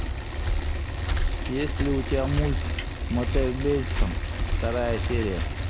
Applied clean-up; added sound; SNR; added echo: none; Bicycle; -3 dB; none.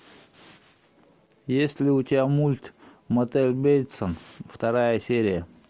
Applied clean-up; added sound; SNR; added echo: none; none; none; none.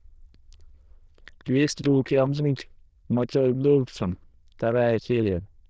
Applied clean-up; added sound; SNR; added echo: neural diffusion model UNIVERSE++.